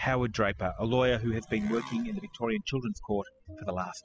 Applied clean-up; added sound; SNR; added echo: classical method spectral subtraction.